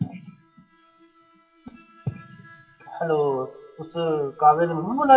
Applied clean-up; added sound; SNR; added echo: classical method WPE with log-MMSE.